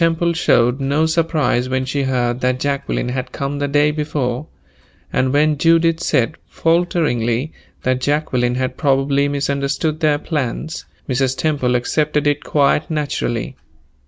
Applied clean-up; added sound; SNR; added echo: none; none; none; none.